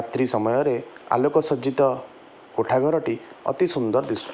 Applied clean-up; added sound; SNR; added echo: none; none; none; none.